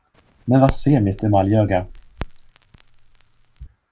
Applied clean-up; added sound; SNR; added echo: none; Crackle; 13 dB; none.